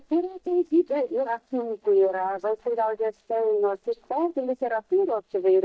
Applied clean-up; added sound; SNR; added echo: neural mask model DeepFilterNet 3.